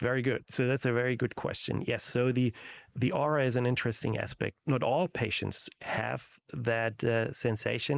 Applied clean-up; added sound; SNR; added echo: neural mask model Resemble Enhance denoiser.